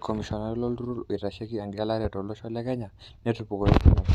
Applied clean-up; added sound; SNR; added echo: none; none; none; none.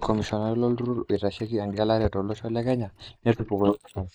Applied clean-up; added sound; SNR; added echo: neural mask model Resemble Enhance denoiser.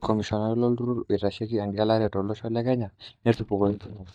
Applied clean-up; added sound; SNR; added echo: neural mask model DeepFilterNet 3.